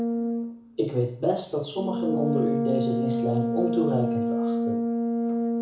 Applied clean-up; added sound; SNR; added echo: none; Brass instrument; -2 dB; reverberation time 0.6 s.